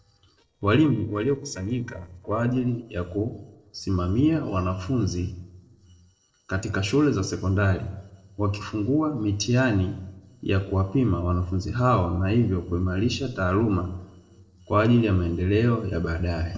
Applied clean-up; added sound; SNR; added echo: neural separator model SepFormer DNS4.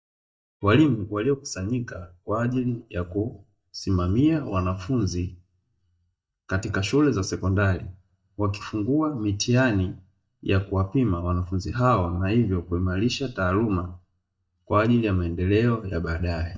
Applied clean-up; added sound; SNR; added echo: neural mask model DeepFilterNet 3.